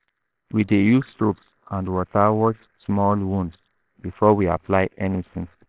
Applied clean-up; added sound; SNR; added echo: neural separator model SepFormer WHAMR!.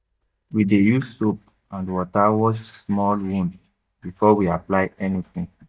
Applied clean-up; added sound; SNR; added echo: neural mask model DeepFilterNet 3.